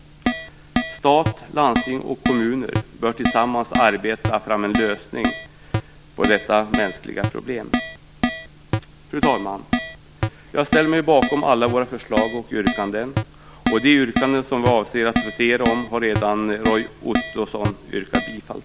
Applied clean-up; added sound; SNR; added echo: none; Keyboard (musical); 3 dB; none.